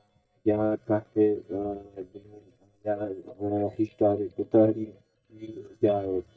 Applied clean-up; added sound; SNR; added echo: neural mask model DeepFilterNet 3.